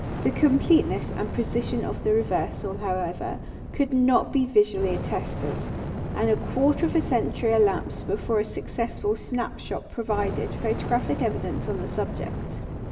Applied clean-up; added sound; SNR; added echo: none; Fire; 6 dB; reverberation time 2.3 s.